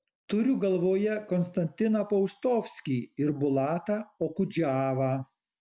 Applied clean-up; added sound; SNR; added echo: none; none; none; none.